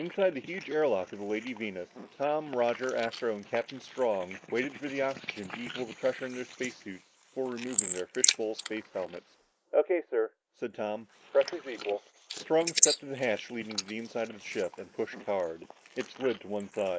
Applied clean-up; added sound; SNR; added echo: neural mask model Resemble Enhance denoiser.